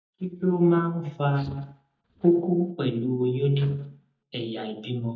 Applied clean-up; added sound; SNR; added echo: neural mask model DeepFilterNet 3.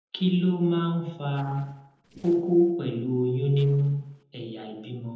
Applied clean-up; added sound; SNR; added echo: neural separator model SepFormer DNS4.